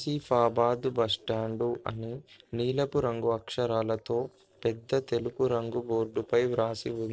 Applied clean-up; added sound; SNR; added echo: neural separator model SepFormer DNS4.